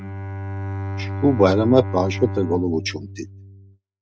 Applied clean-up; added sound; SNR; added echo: neural mask model RNNoise.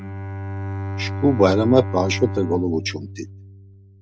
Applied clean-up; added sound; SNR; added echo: none; Bowed string instrument; 7 dB; none.